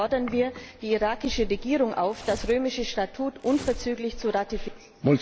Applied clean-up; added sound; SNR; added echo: none; Tearing; 14 dB; none.